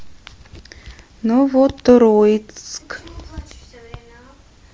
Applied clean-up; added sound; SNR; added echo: none; none; none; none.